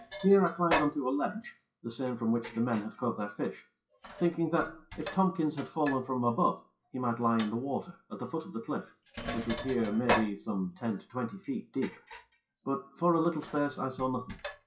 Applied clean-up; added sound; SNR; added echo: classical method WPE with log-MMSE.